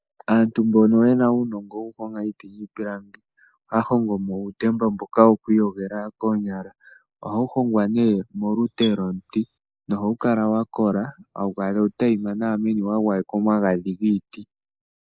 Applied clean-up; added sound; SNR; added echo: neural mask model Resemble Enhance denoiser.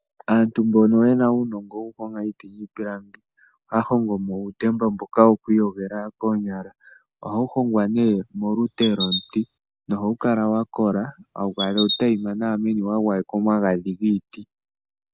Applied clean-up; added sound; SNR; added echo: none; Chirp, tweet; 6 dB; none.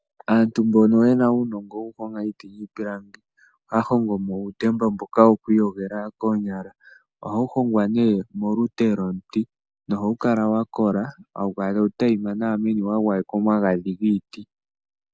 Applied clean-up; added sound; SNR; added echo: none; none; none; none.